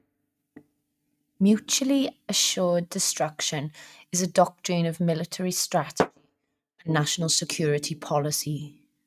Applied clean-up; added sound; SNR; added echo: neural mask model RNNoise.